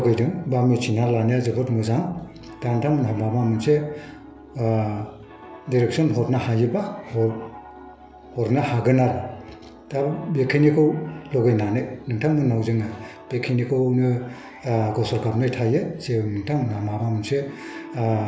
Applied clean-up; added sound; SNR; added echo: none; Piano; 19 dB; none.